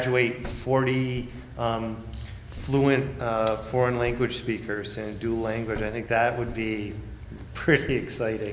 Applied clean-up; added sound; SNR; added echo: none; Thump, thud; 18 dB; none.